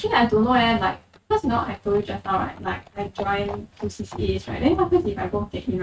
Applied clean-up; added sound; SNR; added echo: neural mask model RNNoise.